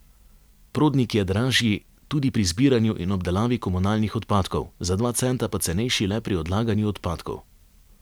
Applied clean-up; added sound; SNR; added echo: none; none; none; none.